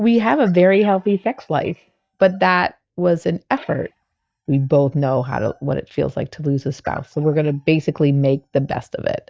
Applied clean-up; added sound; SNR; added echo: neural mask model DeepFilterNet 3.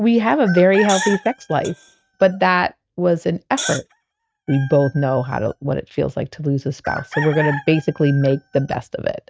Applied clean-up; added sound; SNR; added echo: neural mask model RNNoise.